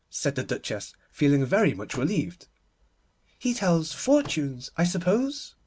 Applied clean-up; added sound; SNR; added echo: none; Slam / Microwave oven; 18 dB; none.